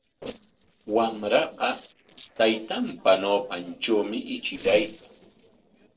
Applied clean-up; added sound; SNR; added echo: neural separator model SepFormer DNS4.